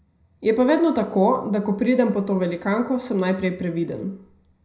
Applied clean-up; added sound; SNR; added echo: none; none; none; reverberation time 0.5 s.